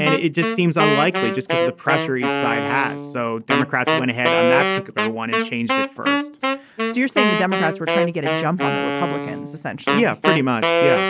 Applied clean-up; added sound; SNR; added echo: none; Wind instrument, woodwind instrument; -1 dB; none.